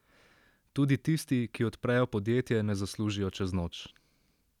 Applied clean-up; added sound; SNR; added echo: none; none; none; none.